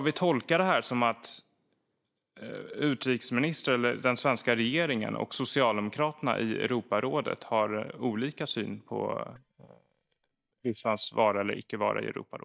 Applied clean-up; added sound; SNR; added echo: neural mask model DeepFilterNet 3.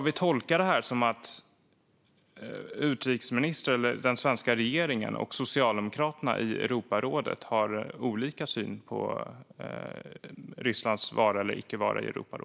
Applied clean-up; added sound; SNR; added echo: none; none; none; none.